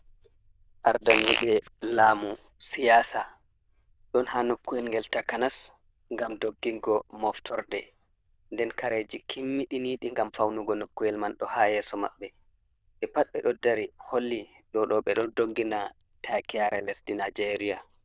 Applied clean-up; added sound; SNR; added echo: neural diffusion model UNIVERSE++.